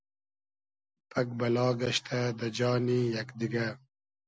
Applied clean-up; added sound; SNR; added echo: none; none; none; none.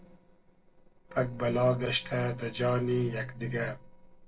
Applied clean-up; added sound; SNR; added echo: neural separator model SepFormer DNS4.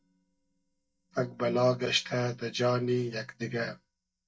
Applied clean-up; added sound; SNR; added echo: neural mask model DeepFilterNet 3.